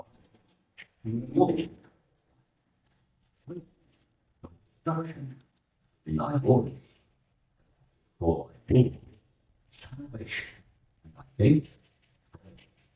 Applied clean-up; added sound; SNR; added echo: neural mask model DeepFilterNet 3.